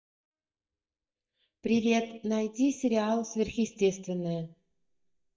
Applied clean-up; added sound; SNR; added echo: neural mask model DeepFilterNet 3.